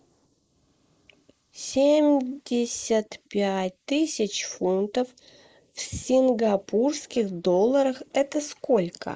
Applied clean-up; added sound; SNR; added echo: neural mask model Resemble Enhance denoiser.